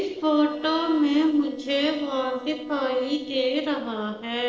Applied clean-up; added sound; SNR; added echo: neural separator model SepFormer DNS4.